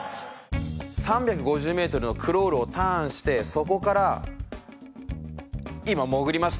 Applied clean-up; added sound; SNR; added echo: none; none; none; none.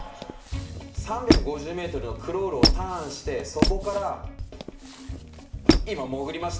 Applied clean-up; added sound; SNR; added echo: none; Squeak; -4 dB; reverberation time 0.6 s.